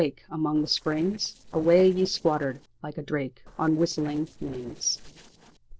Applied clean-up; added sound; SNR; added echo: neural separator model SepFormer DNS4.